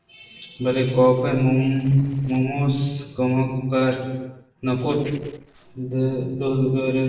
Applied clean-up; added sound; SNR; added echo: neural separator model SepFormer DNS4.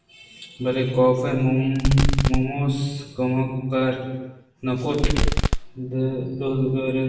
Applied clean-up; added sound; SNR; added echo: none; Fireworks; -2 dB; reverberation time 1.0 s.